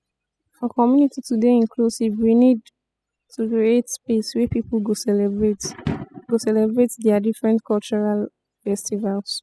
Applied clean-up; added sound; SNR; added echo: classical method spectral subtraction.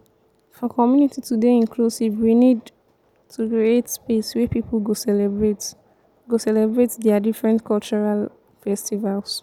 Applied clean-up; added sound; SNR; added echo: none; none; none; none.